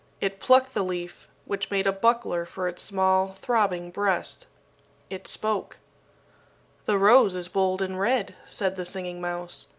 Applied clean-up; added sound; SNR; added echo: none; none; none; none.